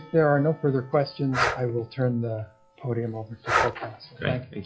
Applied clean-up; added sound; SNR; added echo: classical method log-MMSE.